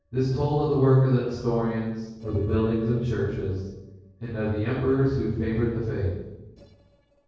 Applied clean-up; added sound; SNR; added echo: neural separator model SepFormer DNS4.